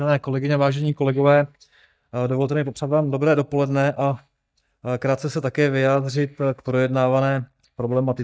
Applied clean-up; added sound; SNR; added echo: neural mask model DeepFilterNet 3.